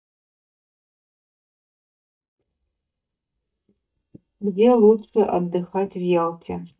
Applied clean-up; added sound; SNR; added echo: neural mask model DeepFilterNet 3.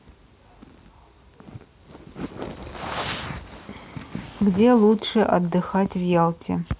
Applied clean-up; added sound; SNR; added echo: none; none; none; none.